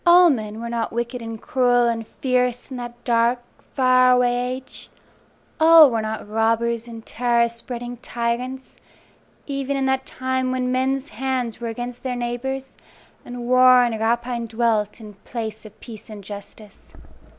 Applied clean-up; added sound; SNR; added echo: none; none; none; none.